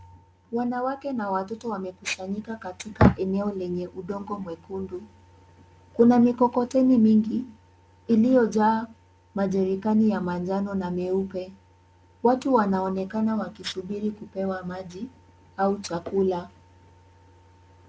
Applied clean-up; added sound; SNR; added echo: none; none; none; none.